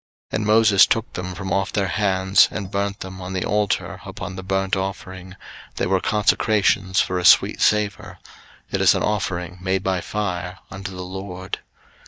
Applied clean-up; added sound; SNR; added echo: neural mask model DeepFilterNet 3.